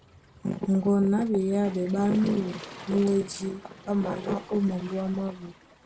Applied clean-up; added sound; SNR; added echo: none; Waves, surf; 19 dB; reverberation time 0.2 s.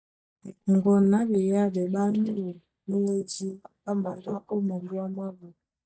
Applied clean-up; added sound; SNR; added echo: neural mask model DeepFilterNet 3.